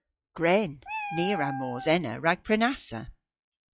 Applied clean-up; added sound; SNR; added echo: classical method log-MMSE.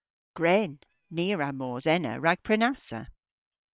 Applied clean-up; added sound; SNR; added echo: neural separator model SepFormer WHAM!.